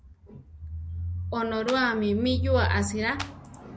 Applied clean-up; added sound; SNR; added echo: none; Clapping; 13 dB; none.